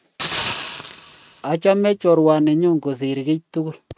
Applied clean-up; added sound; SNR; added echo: neural mask model RNNoise.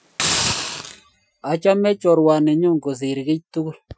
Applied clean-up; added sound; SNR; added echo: classical method Wiener filter.